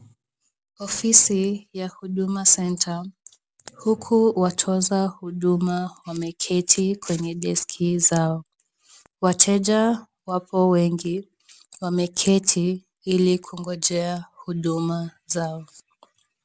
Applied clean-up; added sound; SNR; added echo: none; none; none; none.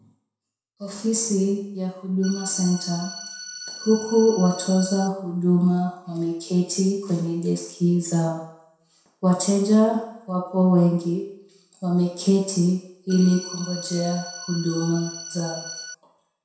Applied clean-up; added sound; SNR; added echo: none; Organ; 13 dB; reverberation time 0.7 s.